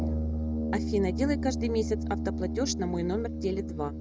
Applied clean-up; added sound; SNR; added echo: none; Brass instrument; 0 dB; none.